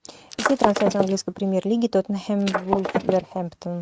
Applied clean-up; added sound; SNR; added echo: neural mask model RNNoise.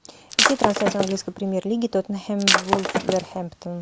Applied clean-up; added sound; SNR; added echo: none; Shatter; -3 dB; none.